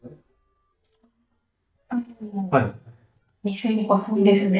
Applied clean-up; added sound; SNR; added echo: neural mask model DeepFilterNet 3.